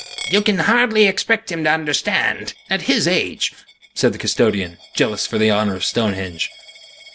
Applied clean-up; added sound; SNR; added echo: none; Coin (dropping); 19 dB; none.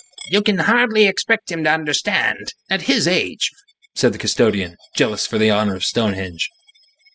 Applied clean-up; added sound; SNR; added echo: classical method spectral subtraction.